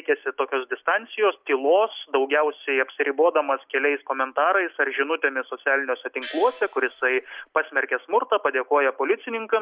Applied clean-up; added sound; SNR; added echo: none; Gong; 19 dB; none.